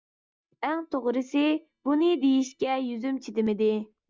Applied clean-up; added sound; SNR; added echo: neural mask model DeepFilterNet 3.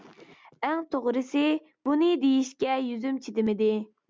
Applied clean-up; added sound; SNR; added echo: none; none; none; none.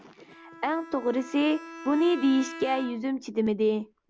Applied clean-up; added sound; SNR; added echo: none; Bowed string instrument; 16 dB; none.